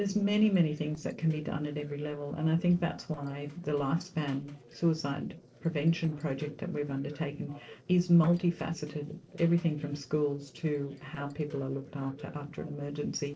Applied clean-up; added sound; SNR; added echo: neural separator model SepFormer DNS4.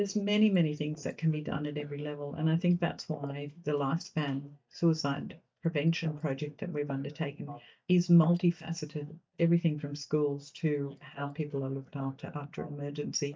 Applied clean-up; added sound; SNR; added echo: neural mask model DeepFilterNet 3.